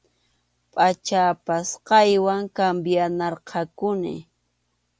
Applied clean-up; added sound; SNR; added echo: none; none; none; none.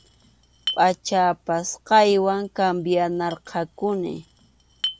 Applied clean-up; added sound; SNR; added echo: none; Chink, clink; 15 dB; none.